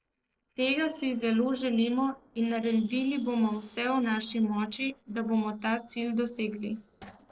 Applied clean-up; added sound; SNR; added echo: neural separator model SepFormer DNS4.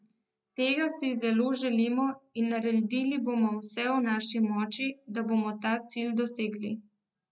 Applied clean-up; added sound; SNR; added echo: none; none; none; none.